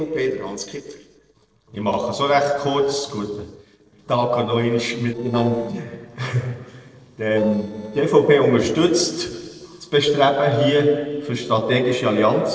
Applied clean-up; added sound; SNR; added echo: neural separator model SepFormer DNS4.